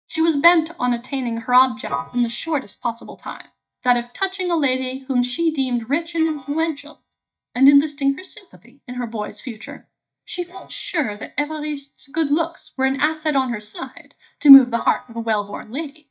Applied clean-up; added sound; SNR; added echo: neural mask model DeepFilterNet 3.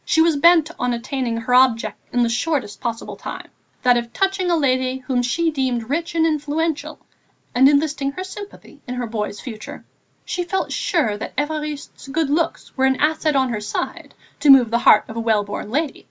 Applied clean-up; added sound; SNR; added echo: none; none; none; none.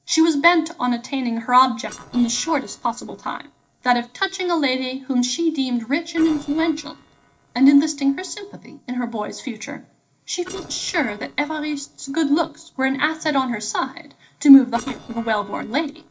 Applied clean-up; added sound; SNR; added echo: neural separator model SepFormer DNS4.